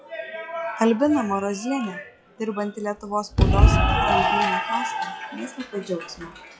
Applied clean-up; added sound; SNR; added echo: classical method log-MMSE.